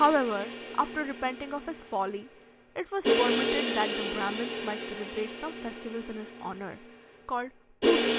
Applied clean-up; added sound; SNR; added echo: none; Crash cymbal; 0 dB; none.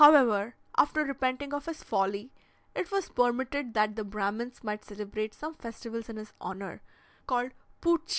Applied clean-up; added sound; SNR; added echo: none; none; none; none.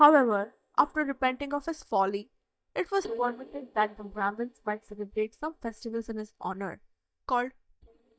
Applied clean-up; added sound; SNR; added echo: neural mask model DeepFilterNet 3.